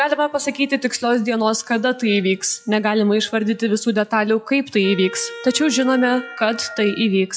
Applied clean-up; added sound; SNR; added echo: classical method log-MMSE.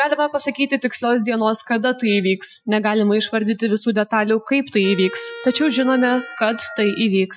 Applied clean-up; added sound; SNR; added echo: classical method Wiener filter.